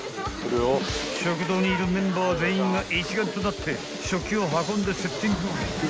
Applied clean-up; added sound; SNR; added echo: none; none; none; none.